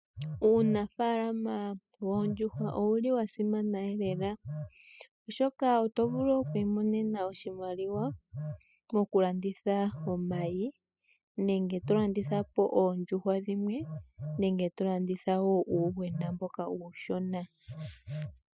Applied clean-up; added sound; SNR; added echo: classical method spectral subtraction.